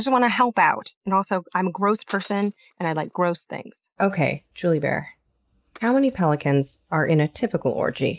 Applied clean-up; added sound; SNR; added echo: neural mask model DeepFilterNet 3.